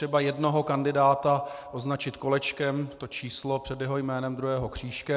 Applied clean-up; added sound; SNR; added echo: none; none; none; none.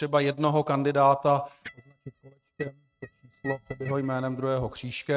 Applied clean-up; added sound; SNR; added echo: neural mask model RNNoise.